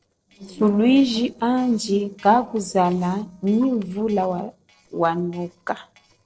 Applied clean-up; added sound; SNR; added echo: neural separator model SepFormer DNS4.